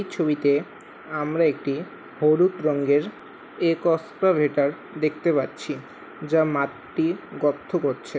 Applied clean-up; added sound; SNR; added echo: none; none; none; none.